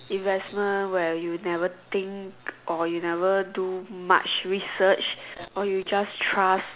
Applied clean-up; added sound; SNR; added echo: none; none; none; none.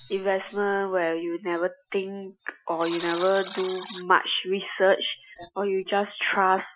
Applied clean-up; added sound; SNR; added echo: classical method Wiener filter.